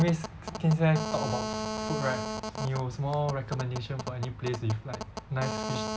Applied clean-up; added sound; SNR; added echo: none; Telephone; 6 dB; none.